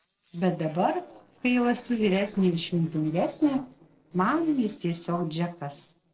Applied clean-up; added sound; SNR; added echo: neural separator model SepFormer DNS4.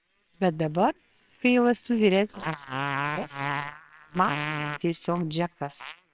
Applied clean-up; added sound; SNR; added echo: neural separator model SepFormer WHAMR!.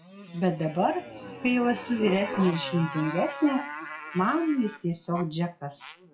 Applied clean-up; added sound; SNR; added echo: classical method WPE with log-MMSE.